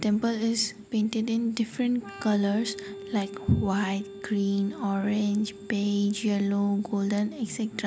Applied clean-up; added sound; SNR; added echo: none; Organ; 17 dB; none.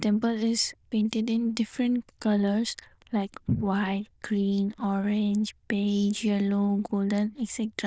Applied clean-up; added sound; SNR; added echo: neural diffusion model UNIVERSE++.